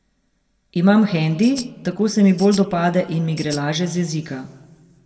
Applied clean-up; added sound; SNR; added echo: none; Tambourine; 14 dB; reverberation time 1.0 s.